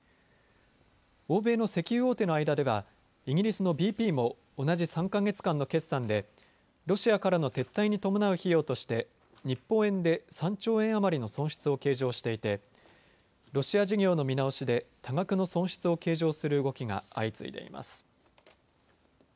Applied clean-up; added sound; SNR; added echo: none; none; none; none.